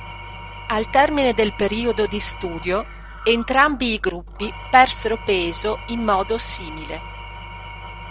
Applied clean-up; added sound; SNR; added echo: none; Engine / Tools; 15 dB; none.